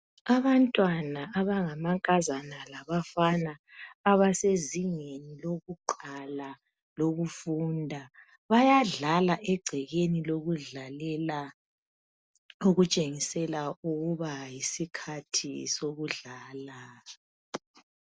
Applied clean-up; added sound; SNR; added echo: none; none; none; none.